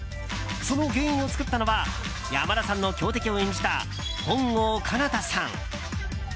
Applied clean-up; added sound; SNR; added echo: none; Wind instrument, woodwind instrument; 17 dB; none.